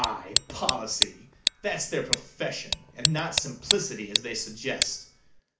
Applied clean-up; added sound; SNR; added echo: none; Tick; -2 dB; reverberation time 0.4 s.